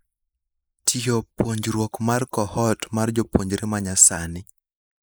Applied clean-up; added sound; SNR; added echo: neural mask model Resemble Enhance denoiser.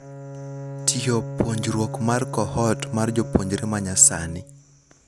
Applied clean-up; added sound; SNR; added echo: none; Bowed string instrument; 10 dB; none.